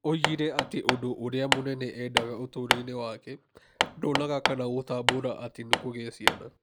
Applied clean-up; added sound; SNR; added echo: none; Hammer; -1 dB; none.